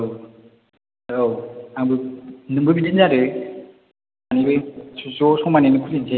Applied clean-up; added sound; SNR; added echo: none; none; none; none.